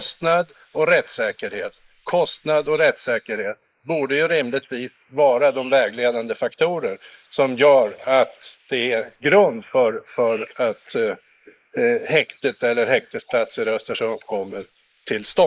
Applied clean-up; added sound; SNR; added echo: neural mask model Resemble Enhance denoiser.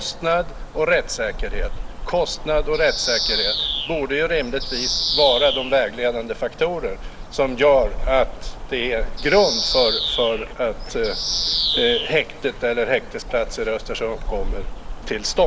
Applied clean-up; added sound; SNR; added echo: none; Bird vocalization, bird call, bird song; 4 dB; none.